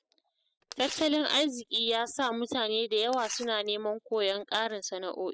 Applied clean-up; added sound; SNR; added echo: classical method spectral subtraction.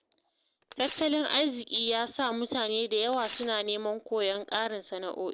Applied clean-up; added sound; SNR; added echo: none; Tearing; 17 dB; none.